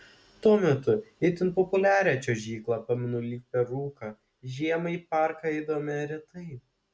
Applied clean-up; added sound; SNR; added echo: none; none; none; none.